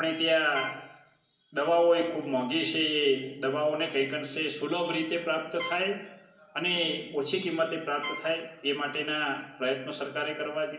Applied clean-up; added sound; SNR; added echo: none; Trumpet; 12 dB; reverberation time 0.3 s.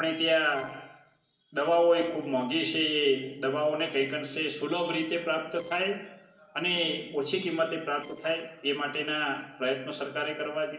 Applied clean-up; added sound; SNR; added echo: neural separator model SepFormer DNS4.